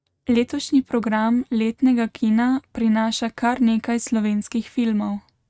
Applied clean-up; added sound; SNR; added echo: neural mask model RNNoise.